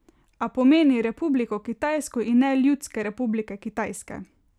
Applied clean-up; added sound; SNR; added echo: none; none; none; none.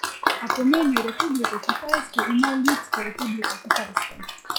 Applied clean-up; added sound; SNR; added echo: classical method log-MMSE.